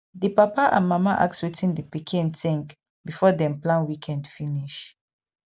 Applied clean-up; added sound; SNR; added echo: none; none; none; none.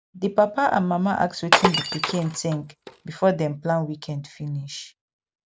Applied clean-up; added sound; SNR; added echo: none; Glass; 1 dB; none.